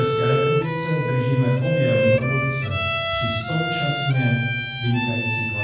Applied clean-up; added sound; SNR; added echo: none; Bowed string instrument; 1 dB; reverberation time 1.2 s.